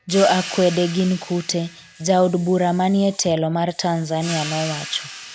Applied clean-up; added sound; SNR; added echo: none; Hiss + Cymbal; 14 dB; none.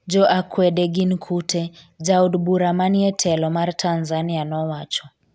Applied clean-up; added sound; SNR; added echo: none; none; none; none.